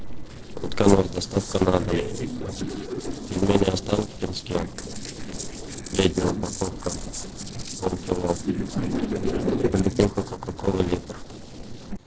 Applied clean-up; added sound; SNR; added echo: neural separator model SepFormer DNS4.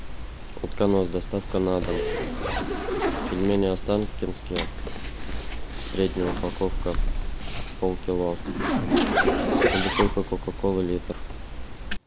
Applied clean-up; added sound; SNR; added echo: none; Zipper (clothing); -2 dB; none.